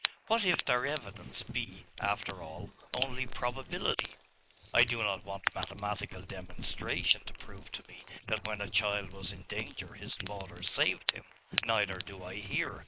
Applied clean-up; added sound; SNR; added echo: neural mask model Resemble Enhance denoiser.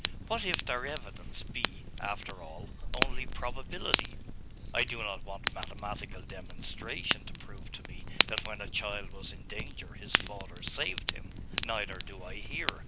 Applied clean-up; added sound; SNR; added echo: none; Fire; -3 dB; none.